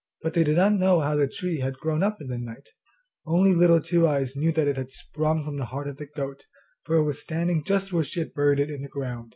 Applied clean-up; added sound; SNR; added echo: none; none; none; none.